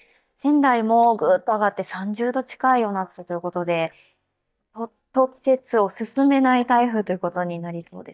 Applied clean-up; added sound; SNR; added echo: neural mask model DeepFilterNet 3.